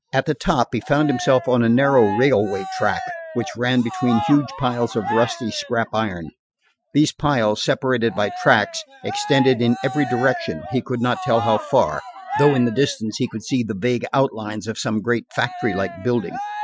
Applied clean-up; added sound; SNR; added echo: classical method Wiener filter.